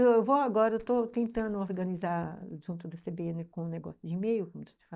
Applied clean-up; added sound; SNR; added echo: neural mask model DeepFilterNet 3.